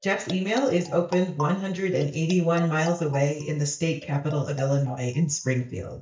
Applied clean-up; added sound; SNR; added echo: neural mask model DeepFilterNet 3.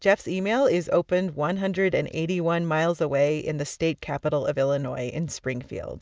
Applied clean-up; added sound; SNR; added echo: none; none; none; none.